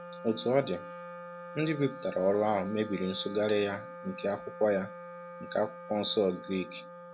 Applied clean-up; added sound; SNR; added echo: none; Wind instrument, woodwind instrument; 13 dB; none.